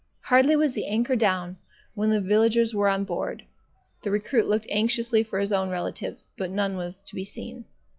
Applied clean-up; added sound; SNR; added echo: classical method log-MMSE.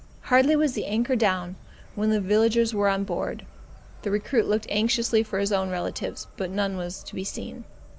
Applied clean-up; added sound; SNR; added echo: none; Insect; 19 dB; none.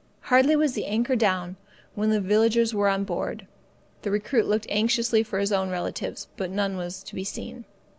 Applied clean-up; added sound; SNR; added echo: none; none; none; none.